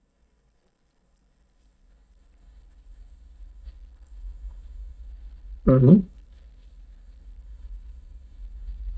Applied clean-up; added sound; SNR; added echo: neural mask model DeepFilterNet 3.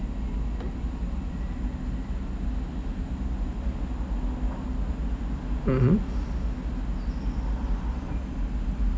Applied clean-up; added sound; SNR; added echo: none; none; none; none.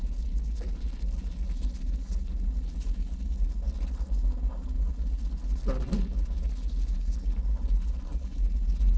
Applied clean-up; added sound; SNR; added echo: neural separator model SepFormer DNS4.